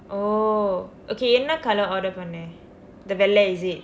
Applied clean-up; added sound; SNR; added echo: none; none; none; none.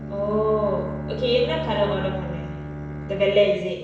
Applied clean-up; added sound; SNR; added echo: none; Bowed string instrument; 8 dB; reverberation time 0.8 s.